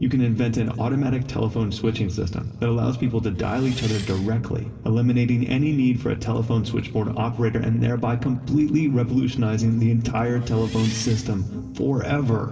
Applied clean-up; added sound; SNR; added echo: none; Engine; 17 dB; reverberation time 2.3 s.